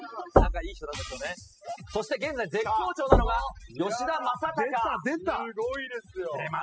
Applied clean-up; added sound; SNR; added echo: classical method spectral subtraction.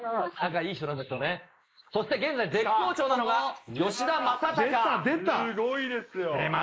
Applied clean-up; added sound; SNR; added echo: neural mask model Resemble Enhance denoiser.